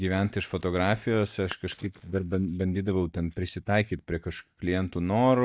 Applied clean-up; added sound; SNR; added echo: neural mask model DeepFilterNet 3.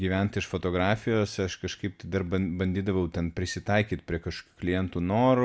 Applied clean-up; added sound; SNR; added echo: none; none; none; none.